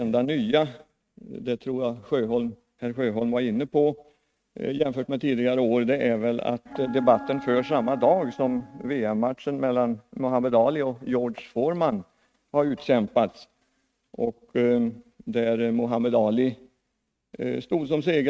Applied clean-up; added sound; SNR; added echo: neural mask model RNNoise.